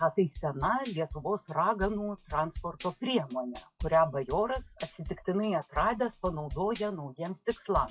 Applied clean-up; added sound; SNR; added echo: classical method log-MMSE.